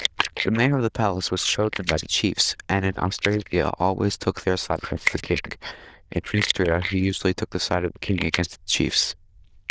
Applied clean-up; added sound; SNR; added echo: neural diffusion model UNIVERSE++.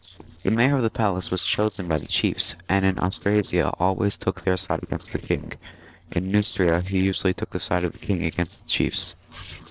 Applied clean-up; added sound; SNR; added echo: neural separator model SepFormer DNS4.